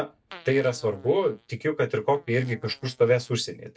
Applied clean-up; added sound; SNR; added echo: neural mask model DeepFilterNet 3.